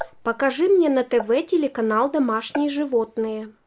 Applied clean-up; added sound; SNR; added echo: neural mask model Resemble Enhance denoiser.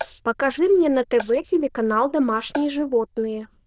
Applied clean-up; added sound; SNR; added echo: neural diffusion model UNIVERSE++.